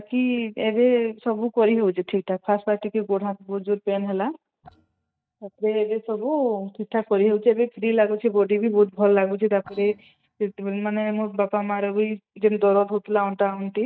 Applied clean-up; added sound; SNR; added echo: neural mask model DeepFilterNet 3.